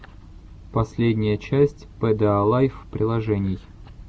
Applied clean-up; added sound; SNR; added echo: none; none; none; none.